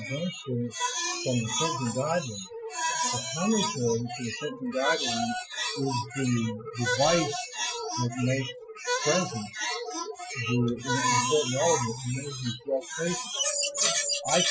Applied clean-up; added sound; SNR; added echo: classical method Wiener filter.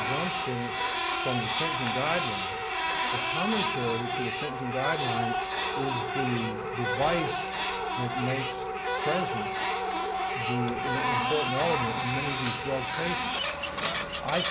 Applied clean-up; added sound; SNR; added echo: none; Printer; -4 dB; none.